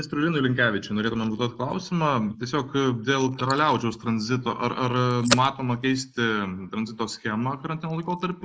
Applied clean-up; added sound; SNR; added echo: neural mask model Resemble Enhance denoiser.